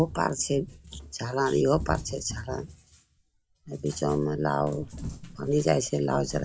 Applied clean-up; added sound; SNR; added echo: none; Cat; 13 dB; none.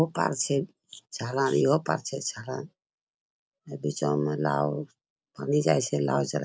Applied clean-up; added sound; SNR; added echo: none; none; none; none.